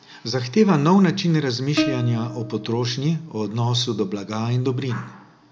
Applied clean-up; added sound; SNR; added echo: none; Plucked string instrument; 10 dB; none.